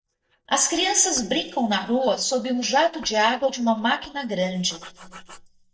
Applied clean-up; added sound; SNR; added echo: neural mask model DeepFilterNet 3.